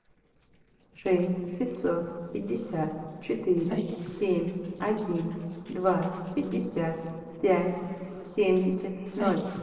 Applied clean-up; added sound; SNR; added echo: neural separator model SepFormer DNS4.